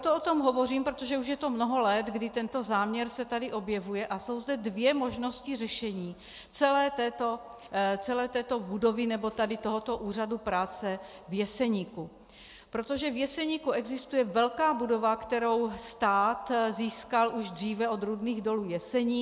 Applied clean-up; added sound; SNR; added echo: none; none; none; none.